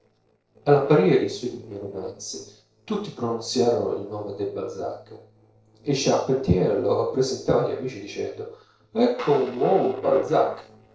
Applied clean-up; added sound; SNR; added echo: neural separator model SepFormer DNS4.